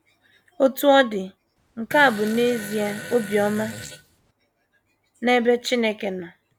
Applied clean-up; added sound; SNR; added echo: none; Fart; 14 dB; none.